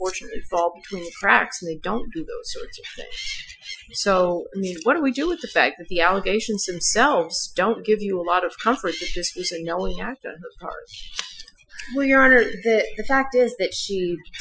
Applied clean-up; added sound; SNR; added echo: classical method Wiener filter.